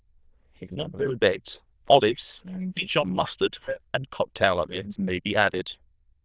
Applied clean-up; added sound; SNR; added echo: neural diffusion model UNIVERSE++.